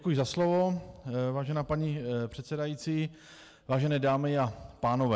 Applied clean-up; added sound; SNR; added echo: none; none; none; none.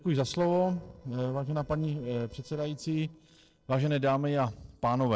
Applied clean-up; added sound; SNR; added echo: neural separator model SepFormer DNS4.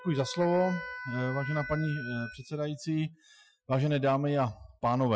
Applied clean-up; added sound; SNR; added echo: classical method Wiener filter.